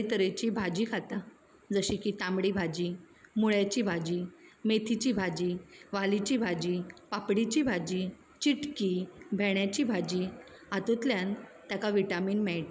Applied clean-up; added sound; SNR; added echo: none; none; none; none.